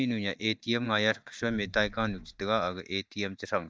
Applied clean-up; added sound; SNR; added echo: neural mask model DeepFilterNet 3.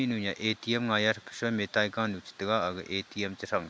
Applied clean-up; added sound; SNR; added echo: none; none; none; none.